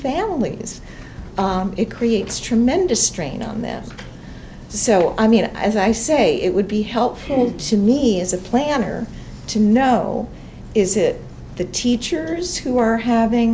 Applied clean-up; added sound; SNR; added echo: none; none; none; none.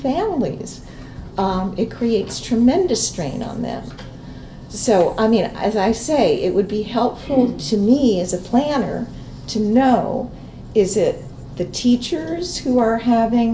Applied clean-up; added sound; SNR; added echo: none; none; none; reverberation time 0.7 s.